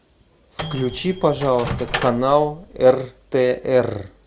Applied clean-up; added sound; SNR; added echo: none; Microwave oven; 9 dB; none.